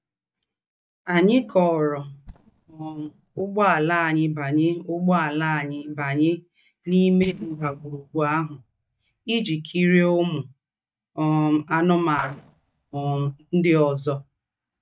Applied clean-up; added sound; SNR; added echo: neural mask model DeepFilterNet 3.